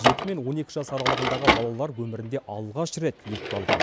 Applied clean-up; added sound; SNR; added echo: none; Drawer open or close; -2 dB; none.